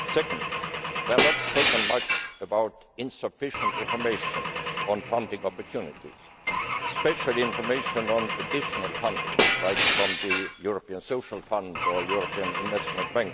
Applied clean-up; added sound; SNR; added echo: none; Glass / Engine / Car; -2 dB; none.